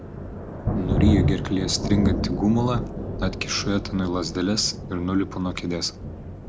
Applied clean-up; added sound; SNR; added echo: none; Thunder; 2 dB; none.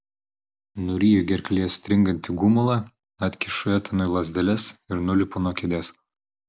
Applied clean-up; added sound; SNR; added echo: none; none; none; none.